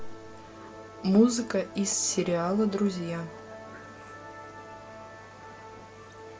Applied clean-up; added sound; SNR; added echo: none; Musical instrument; 15 dB; none.